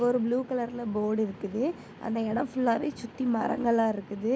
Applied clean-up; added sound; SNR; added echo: none; none; none; none.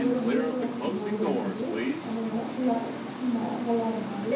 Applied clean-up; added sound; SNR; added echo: none; Subway, metro, underground; 2 dB; reverberation time 1.0 s.